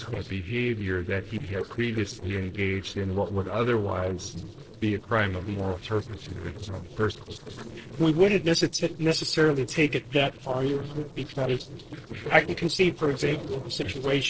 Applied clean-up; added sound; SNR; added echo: neural separator model SepFormer DNS4.